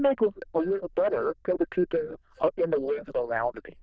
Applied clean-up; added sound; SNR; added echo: neural diffusion model UNIVERSE++.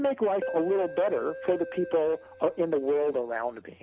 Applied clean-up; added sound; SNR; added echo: none; Keyboard (musical); 13 dB; none.